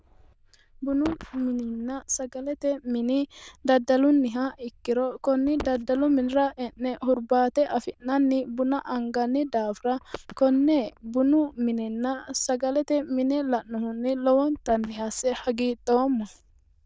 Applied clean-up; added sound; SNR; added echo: neural diffusion model UNIVERSE++.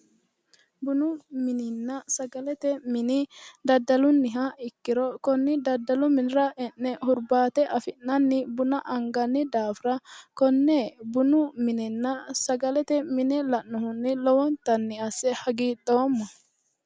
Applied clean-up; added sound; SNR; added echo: none; none; none; none.